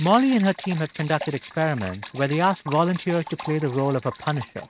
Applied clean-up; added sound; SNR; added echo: neural mask model RNNoise.